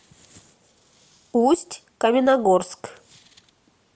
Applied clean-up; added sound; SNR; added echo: none; none; none; none.